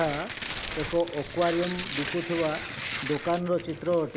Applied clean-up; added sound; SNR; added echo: none; Tearing; 8 dB; none.